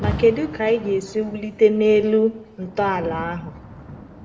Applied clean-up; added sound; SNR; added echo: none; Rain; 12 dB; reverberation time 0.7 s.